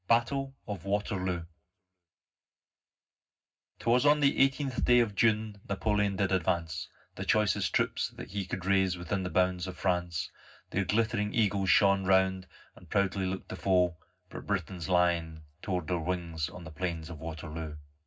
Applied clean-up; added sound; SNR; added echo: none; none; none; reverberation time 0.4 s.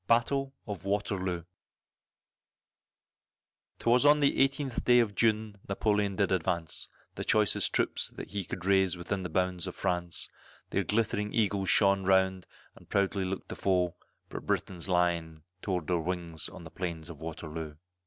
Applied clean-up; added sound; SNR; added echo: none; none; none; none.